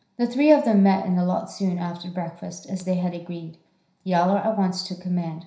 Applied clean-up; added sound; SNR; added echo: none; none; none; reverberation time 0.5 s.